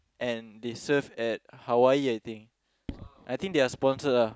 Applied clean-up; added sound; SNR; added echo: none; none; none; none.